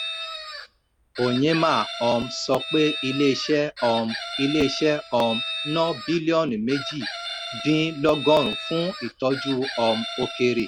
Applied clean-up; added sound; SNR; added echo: none; Chicken, rooster; 9 dB; none.